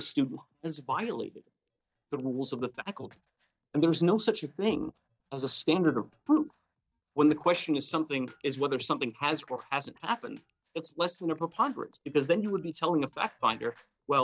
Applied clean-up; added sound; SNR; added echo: neural mask model DeepFilterNet 3.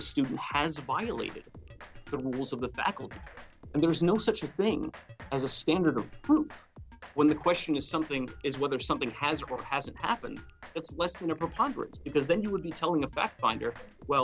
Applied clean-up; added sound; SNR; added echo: none; Drum kit; 17 dB; none.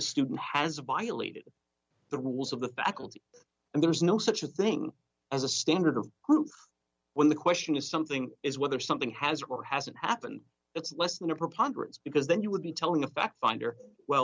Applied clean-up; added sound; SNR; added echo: none; none; none; none.